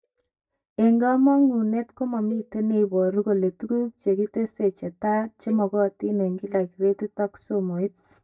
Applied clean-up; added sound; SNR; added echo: neural mask model DeepFilterNet 3.